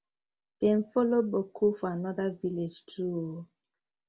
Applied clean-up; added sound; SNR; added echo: none; none; none; none.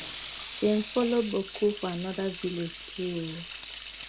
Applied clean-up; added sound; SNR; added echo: none; Sink (filling or washing) / Water tap, faucet; 11 dB; none.